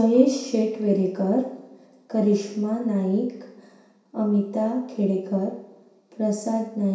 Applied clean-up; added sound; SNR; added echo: none; none; none; reverberation time 0.6 s.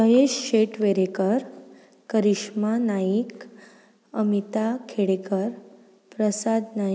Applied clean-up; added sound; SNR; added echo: none; none; none; none.